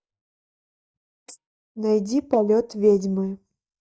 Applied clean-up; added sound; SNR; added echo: neural mask model DeepFilterNet 3.